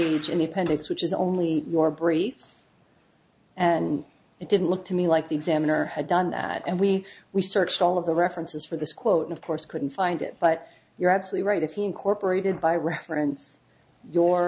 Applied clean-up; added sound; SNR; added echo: none; none; none; none.